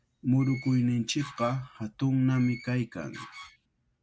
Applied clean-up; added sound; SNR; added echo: none; Door; 18 dB; none.